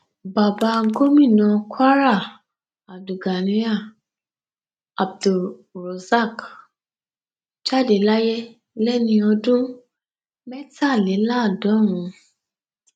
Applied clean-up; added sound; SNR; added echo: neural mask model RNNoise.